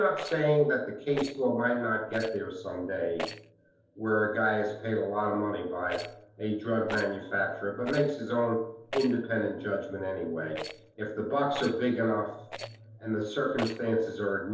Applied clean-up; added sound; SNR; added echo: none; Rattle; 14 dB; reverberation time 1.2 s.